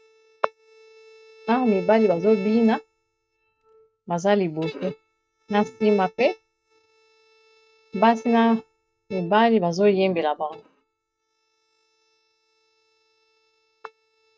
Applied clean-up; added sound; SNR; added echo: neural mask model RNNoise.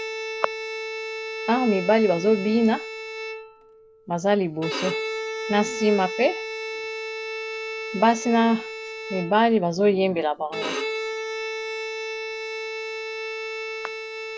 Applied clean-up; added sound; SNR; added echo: none; Bowed string instrument; 7 dB; none.